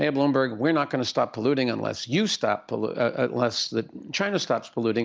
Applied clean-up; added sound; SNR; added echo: none; none; none; none.